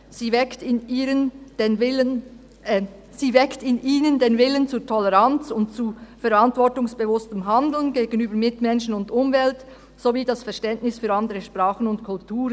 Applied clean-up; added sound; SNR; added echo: none; none; none; none.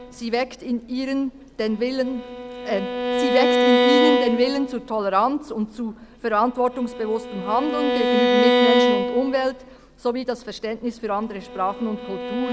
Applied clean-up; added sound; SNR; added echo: none; Bowed string instrument; -1 dB; none.